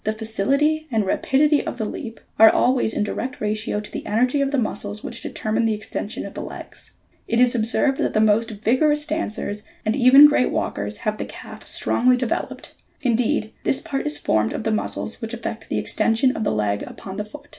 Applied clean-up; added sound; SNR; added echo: none; none; none; none.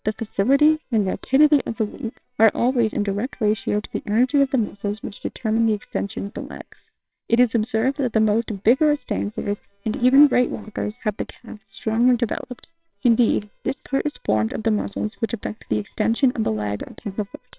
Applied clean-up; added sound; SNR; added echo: neural separator model SepFormer WHAMR!.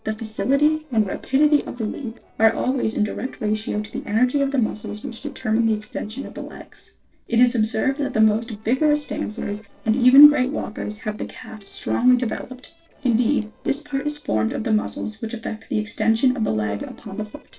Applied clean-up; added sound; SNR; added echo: neural separator model SepFormer DNS4.